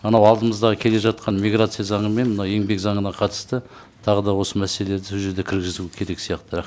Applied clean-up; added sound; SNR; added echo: none; none; none; none.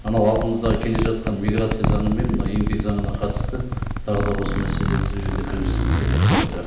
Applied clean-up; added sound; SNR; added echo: none; Zipper (clothing); -2 dB; reverberation time 0.8 s.